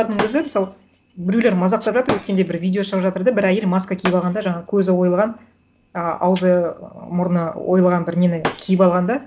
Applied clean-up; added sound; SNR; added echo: none; Shatter; 15 dB; none.